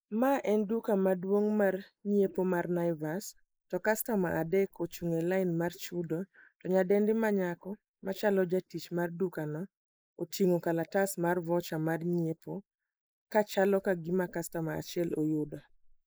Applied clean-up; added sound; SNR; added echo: neural mask model Resemble Enhance denoiser.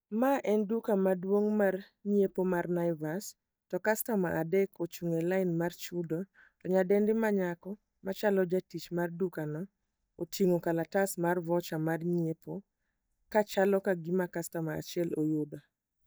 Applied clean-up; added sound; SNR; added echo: neural mask model DeepFilterNet 3.